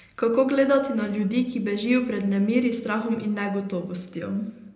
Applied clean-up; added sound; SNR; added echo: none; none; none; reverberation time 0.8 s.